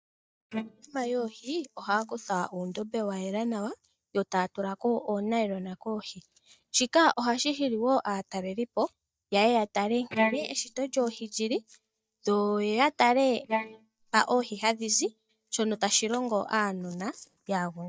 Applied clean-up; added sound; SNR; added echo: neural mask model DeepFilterNet 3.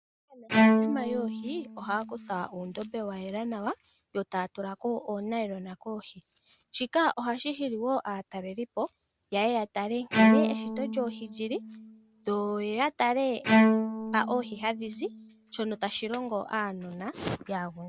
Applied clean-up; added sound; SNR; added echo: none; Bowed string instrument; -3 dB; none.